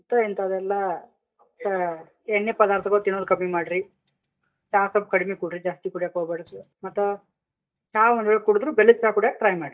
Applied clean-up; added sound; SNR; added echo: neural mask model DeepFilterNet 3.